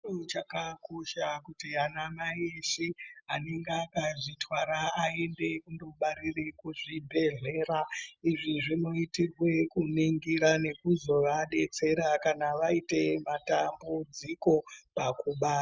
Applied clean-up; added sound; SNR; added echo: none; none; none; none.